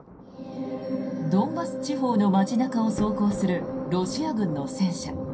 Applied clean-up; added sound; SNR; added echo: none; Thunder; 16 dB; reverberation time 0.3 s.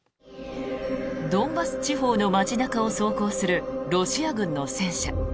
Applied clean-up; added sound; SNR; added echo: none; none; none; none.